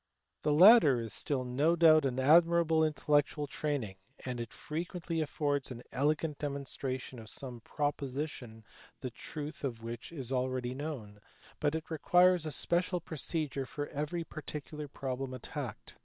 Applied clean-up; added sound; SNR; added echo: neural separator model SepFormer WHAM!.